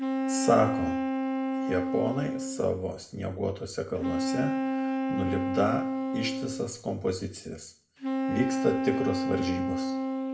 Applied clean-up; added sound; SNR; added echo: none; Wind instrument, woodwind instrument; -1 dB; reverberation time 0.4 s.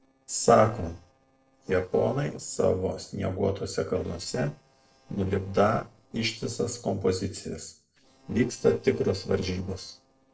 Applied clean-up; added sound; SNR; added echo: neural separator model SepFormer DNS4.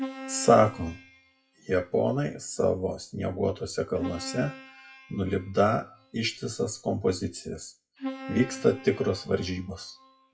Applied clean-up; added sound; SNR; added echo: classical method WPE with log-MMSE.